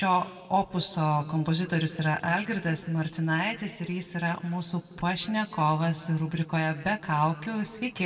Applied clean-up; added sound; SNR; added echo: none; none; none; reverberation time 1.4 s.